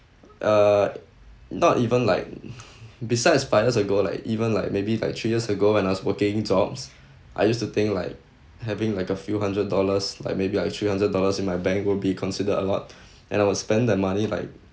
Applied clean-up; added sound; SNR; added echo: none; none; none; none.